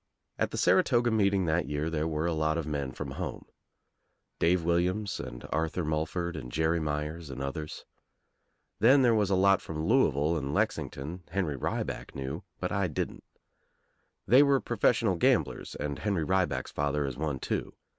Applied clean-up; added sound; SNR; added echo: none; none; none; none.